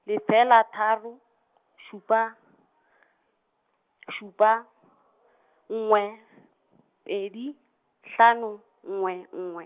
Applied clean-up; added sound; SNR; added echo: none; none; none; none.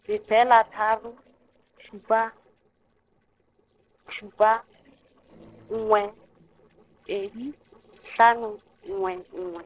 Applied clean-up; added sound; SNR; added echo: neural separator model SepFormer DNS4.